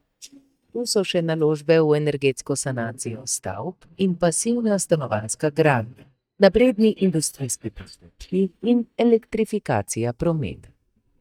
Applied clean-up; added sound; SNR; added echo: neural mask model DeepFilterNet 3.